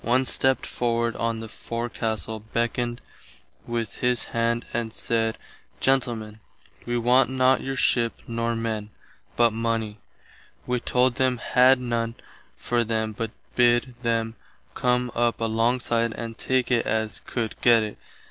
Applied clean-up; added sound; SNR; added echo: none; none; none; none.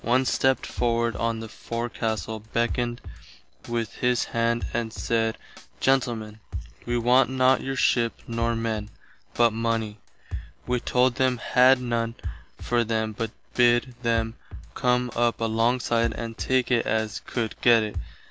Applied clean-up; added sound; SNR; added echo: none; Drum kit; 12 dB; none.